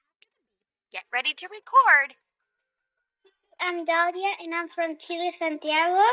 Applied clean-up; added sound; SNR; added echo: neural mask model DeepFilterNet 3.